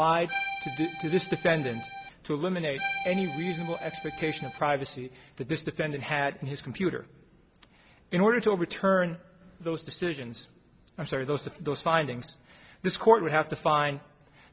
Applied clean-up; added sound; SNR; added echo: none; Accordion; 8 dB; none.